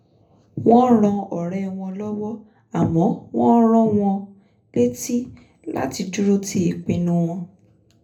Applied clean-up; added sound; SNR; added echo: none; none; none; reverberation time 0.3 s.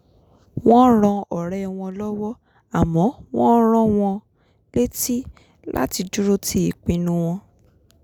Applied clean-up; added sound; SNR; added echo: none; none; none; none.